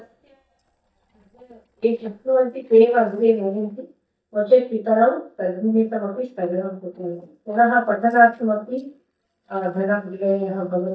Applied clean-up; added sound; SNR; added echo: neural mask model DeepFilterNet 3.